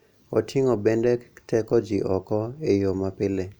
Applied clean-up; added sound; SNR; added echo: none; none; none; none.